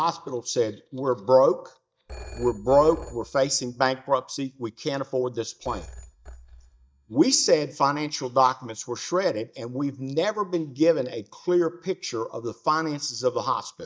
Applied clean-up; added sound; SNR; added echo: neural mask model DeepFilterNet 3.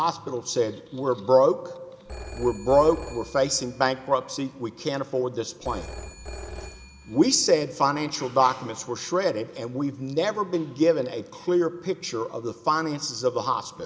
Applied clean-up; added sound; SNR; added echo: none; Telephone; 16 dB; none.